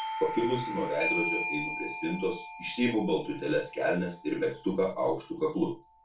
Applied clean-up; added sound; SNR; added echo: none; Doorbell; 7 dB; reverberation time 0.2 s.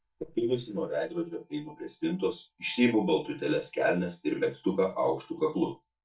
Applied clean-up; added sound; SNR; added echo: neural mask model DeepFilterNet 3.